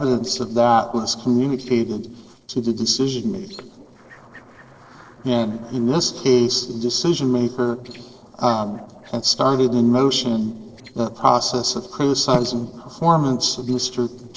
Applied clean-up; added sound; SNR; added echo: neural separator model SepFormer DNS4.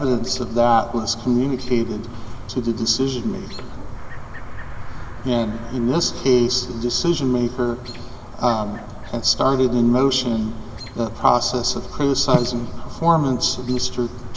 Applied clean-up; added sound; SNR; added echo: none; Chirp, tweet; 8 dB; reverberation time 2.7 s.